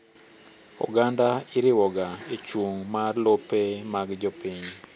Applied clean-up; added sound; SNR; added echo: none; none; none; none.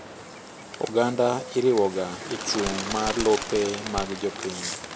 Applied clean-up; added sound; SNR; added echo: none; Bird; 8 dB; none.